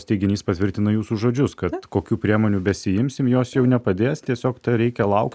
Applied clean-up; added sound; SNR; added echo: none; none; none; none.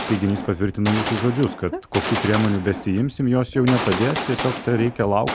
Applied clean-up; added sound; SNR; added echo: none; Gunshot, gunfire; 7 dB; none.